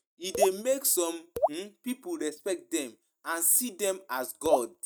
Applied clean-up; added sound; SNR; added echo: neural mask model RNNoise.